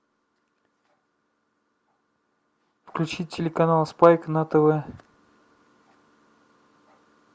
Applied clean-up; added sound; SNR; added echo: none; none; none; none.